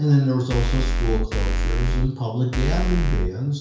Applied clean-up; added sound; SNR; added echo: none; Bass drum / Keyboard (musical); -2 dB; reverberation time 0.5 s.